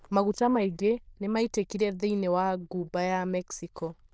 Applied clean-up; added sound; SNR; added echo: neural diffusion model UNIVERSE++.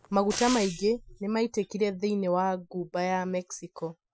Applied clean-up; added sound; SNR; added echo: classical method Wiener filter.